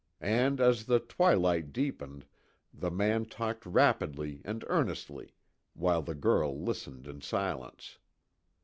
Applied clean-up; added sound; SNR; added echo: none; none; none; none.